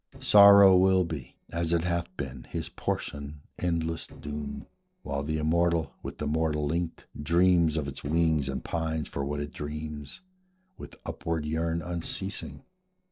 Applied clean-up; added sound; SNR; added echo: neural separator model SepFormer DNS4.